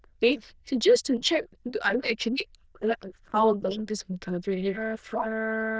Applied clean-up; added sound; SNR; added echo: neural diffusion model UNIVERSE++.